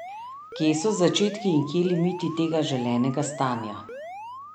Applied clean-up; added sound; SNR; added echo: none; Alarm; 13 dB; none.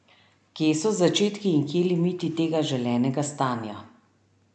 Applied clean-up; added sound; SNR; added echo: none; none; none; none.